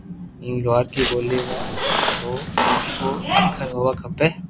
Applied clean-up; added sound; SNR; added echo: none; Tearing + Squeak; 1 dB; none.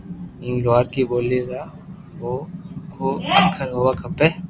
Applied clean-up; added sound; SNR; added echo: none; none; none; none.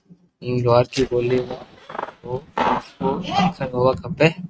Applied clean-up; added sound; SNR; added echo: neural mask model RNNoise.